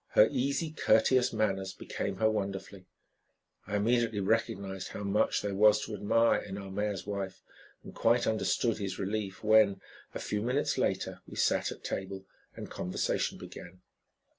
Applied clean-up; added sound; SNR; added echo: none; none; none; none.